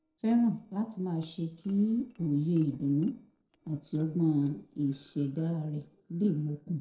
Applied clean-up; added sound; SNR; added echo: neural separator model SepFormer DNS4.